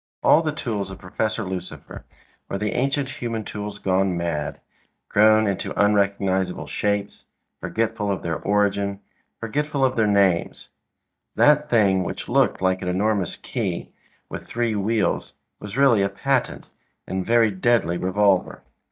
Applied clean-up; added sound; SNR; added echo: neural mask model DeepFilterNet 3.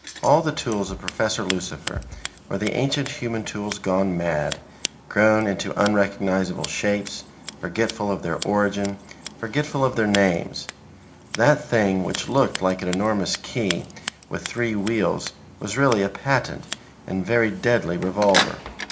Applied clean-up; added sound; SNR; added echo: none; Scissors; 12 dB; reverberation time 0.4 s.